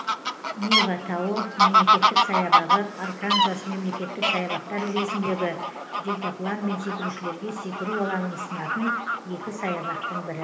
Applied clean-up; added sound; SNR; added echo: none; Fowl; -4 dB; reverberation time 1.0 s.